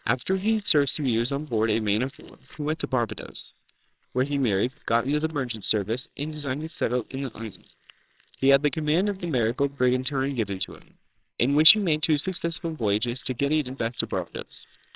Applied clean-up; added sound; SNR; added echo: neural separator model SepFormer WHAMR!.